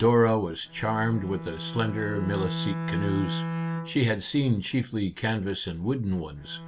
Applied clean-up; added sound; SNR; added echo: none; Bowed string instrument; 8 dB; none.